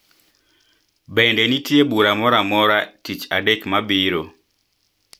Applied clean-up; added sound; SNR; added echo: none; none; none; none.